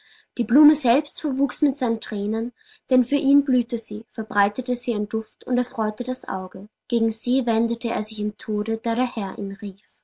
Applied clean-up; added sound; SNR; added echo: none; none; none; none.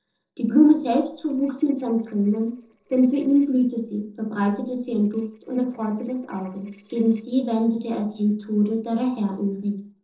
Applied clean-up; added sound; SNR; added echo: neural separator model SepFormer DNS4.